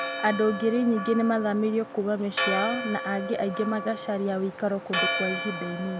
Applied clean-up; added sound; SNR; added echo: none; Church bell; 6 dB; none.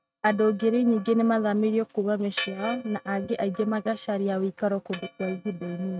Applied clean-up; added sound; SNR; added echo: neural mask model RNNoise.